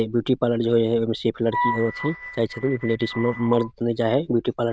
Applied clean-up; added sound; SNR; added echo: neural diffusion model UNIVERSE++.